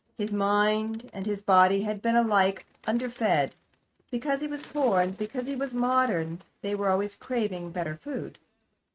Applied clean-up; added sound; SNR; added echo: neural mask model RNNoise.